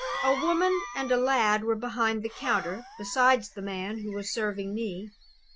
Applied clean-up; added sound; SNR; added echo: none; Cough; 12 dB; none.